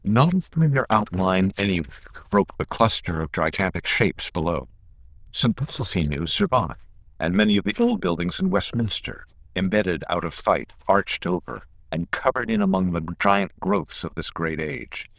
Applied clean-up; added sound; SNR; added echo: neural diffusion model UNIVERSE++.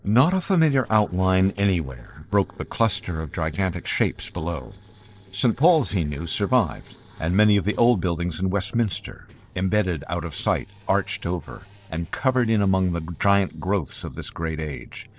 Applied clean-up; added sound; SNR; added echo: neural separator model SepFormer DNS4.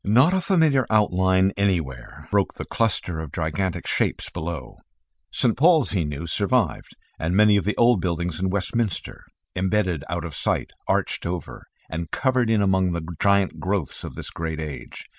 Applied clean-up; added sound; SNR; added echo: none; none; none; none.